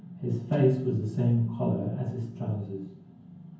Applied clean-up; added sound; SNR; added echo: none; none; none; reverberation time 0.9 s.